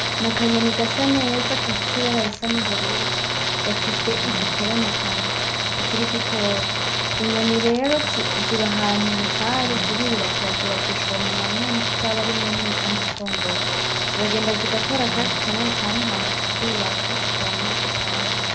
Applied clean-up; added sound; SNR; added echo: none; Tools; -3 dB; reverberation time 0.3 s.